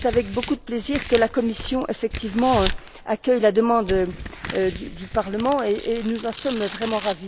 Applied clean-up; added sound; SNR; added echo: none; Tearing; 9 dB; none.